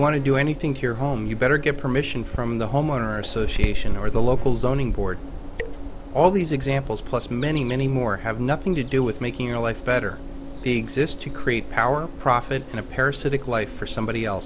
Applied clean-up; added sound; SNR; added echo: none; Cricket; 3 dB; none.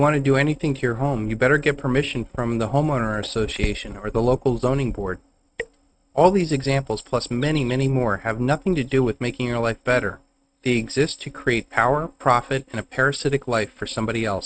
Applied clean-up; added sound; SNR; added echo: neural mask model RNNoise.